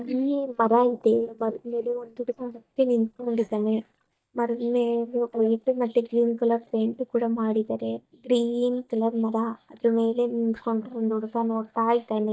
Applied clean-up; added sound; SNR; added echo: neural mask model DeepFilterNet 3.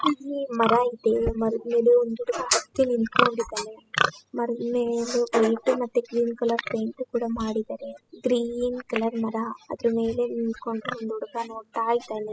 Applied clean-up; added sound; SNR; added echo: classical method spectral subtraction.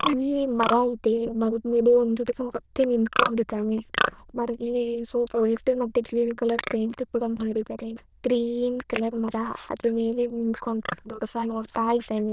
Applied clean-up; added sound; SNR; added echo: neural diffusion model UNIVERSE++.